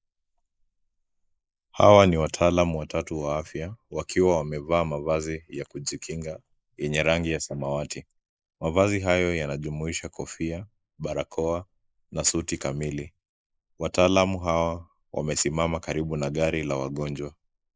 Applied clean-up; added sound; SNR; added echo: neural mask model Resemble Enhance denoiser.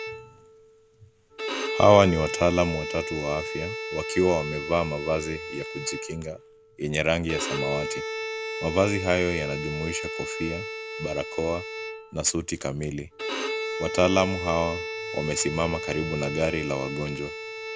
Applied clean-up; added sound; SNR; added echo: none; Bowed string instrument; 6 dB; none.